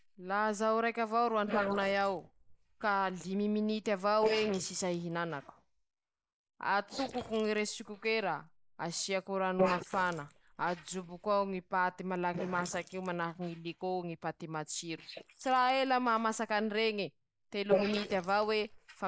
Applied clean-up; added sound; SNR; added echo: neural mask model Resemble Enhance denoiser.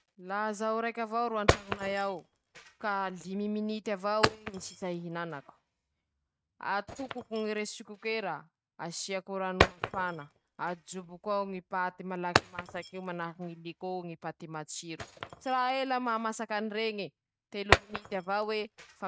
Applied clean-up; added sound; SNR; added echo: neural mask model RNNoise.